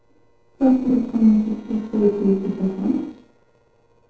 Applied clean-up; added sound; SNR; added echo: neural separator model SepFormer DNS4.